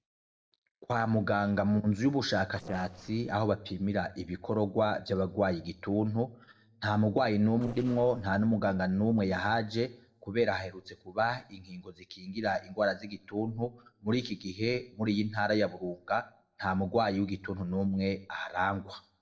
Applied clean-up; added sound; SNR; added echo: neural separator model SepFormer DNS4.